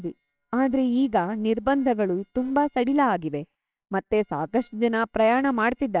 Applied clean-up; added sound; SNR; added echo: neural separator model SepFormer WHAMR!.